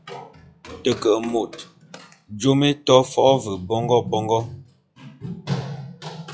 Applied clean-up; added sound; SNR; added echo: classical method log-MMSE.